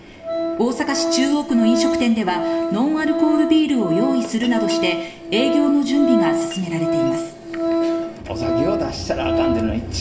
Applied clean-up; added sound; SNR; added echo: none; Organ; 1 dB; reverberation time 1.1 s.